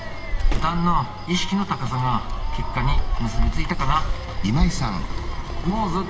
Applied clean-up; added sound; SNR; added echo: none; Sliding door; -2 dB; reverberation time 2.1 s.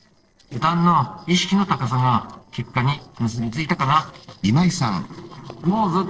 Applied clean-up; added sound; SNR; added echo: neural separator model SepFormer DNS4.